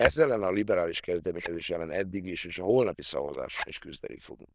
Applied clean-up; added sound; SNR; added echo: neural diffusion model UNIVERSE++.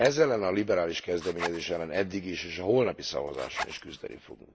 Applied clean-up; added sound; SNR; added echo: neural mask model Resemble Enhance denoiser.